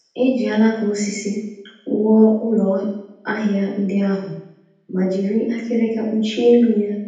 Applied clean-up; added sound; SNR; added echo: none; none; none; reverberation time 0.8 s.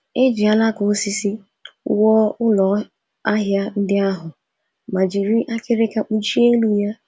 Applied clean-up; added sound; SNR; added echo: none; none; none; none.